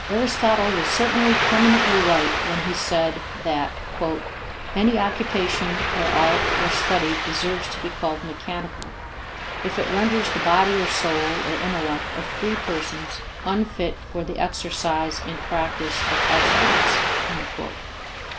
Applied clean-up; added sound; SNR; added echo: none; Ocean; 0 dB; none.